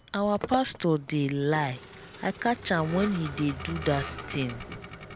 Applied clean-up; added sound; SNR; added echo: none; Vehicle; 11 dB; none.